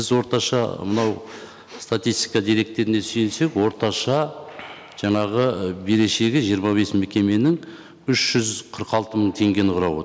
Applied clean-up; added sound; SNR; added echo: none; none; none; none.